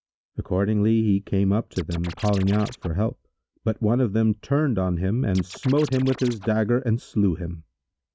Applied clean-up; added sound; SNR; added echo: neural mask model RNNoise.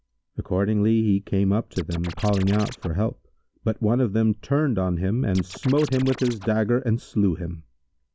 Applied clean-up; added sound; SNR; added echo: none; Scratching (performance technique); 15 dB; none.